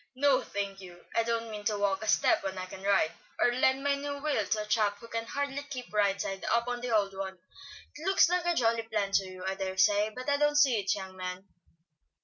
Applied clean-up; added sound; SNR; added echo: none; none; none; none.